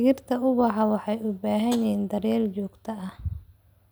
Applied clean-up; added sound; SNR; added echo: none; Tap; 20 dB; none.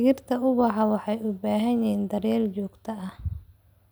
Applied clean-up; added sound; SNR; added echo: none; none; none; none.